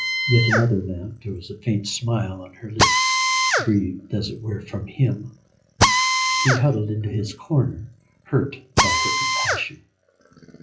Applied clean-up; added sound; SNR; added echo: classical method WPE with log-MMSE.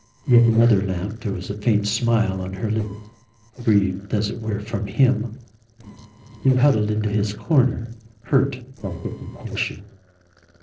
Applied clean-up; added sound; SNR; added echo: neural separator model SepFormer DNS4.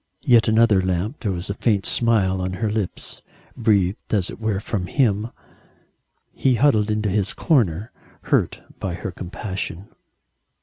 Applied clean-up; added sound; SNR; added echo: none; none; none; none.